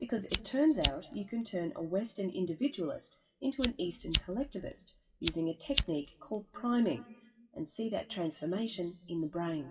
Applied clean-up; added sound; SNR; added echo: classical method WPE with log-MMSE.